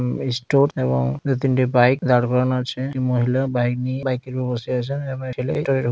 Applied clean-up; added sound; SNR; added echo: none; none; none; none.